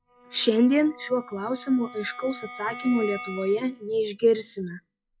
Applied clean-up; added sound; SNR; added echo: classical method log-MMSE.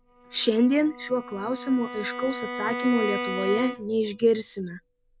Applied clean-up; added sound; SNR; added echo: none; Bowed string instrument; 9 dB; none.